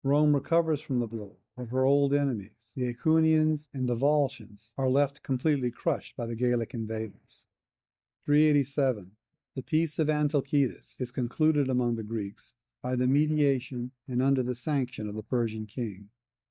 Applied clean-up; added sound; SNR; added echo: neural mask model DeepFilterNet 3.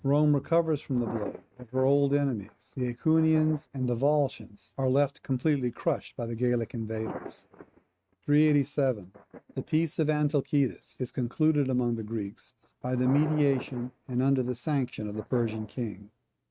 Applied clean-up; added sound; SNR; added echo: neural mask model RNNoise.